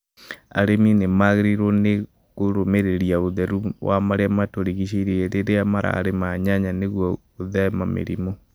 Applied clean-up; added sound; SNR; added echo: none; none; none; none.